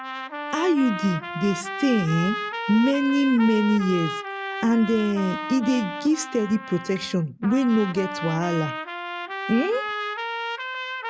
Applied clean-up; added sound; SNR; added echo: none; Trumpet; 8 dB; none.